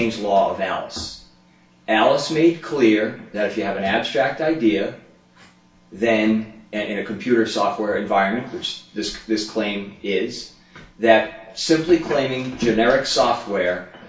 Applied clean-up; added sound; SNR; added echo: none; none; none; reverberation time 0.3 s.